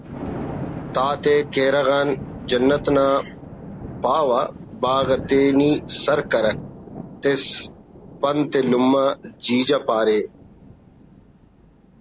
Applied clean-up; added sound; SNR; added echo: none; Thunder; 14 dB; none.